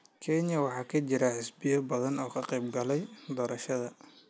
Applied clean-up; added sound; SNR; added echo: none; none; none; none.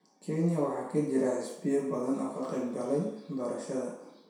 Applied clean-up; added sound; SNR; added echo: none; none; none; reverberation time 0.7 s.